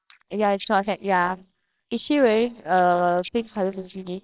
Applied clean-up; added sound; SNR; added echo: neural separator model SepFormer WHAMR!.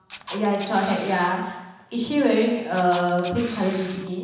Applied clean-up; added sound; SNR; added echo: none; Camera; 16 dB; reverberation time 1.1 s.